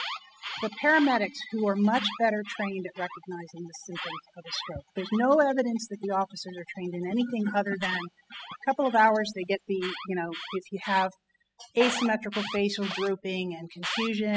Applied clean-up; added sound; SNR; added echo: classical method spectral subtraction.